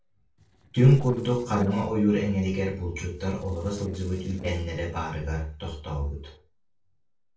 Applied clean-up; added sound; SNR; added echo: neural separator model SepFormer DNS4.